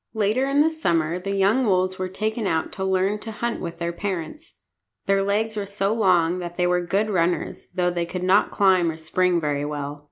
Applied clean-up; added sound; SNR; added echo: none; none; none; none.